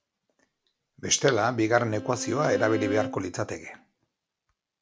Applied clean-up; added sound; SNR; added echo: none; Bowed string instrument; 11 dB; none.